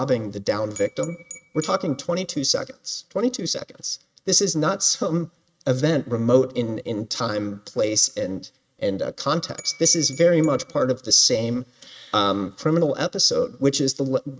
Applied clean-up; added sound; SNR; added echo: neural mask model RNNoise.